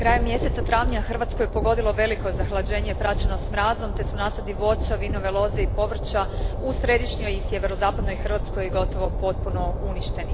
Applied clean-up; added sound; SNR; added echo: none; Train; -1 dB; none.